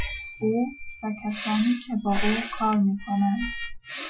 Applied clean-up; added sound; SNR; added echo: classical method Wiener filter.